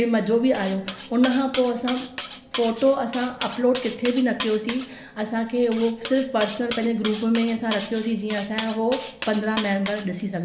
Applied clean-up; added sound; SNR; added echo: none; Cutlery, silverware; 10 dB; reverberation time 1.5 s.